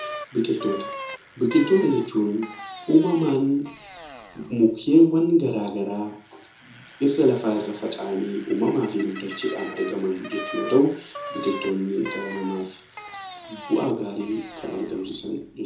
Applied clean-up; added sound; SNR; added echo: none; Bicycle; 14 dB; reverberation time 0.5 s.